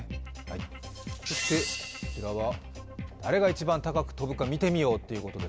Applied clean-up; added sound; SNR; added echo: none; none; none; none.